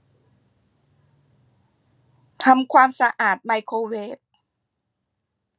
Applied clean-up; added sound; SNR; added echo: none; none; none; none.